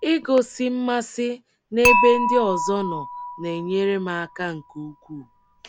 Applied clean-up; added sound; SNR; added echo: none; Dishes, pots, and pans / Chink, clink; 3 dB; none.